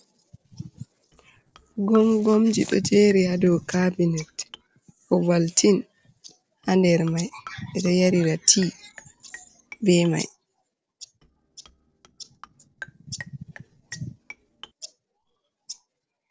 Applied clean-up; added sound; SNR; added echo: neural separator model SepFormer DNS4.